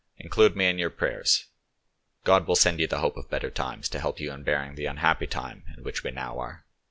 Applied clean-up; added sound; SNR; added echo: none; none; none; none.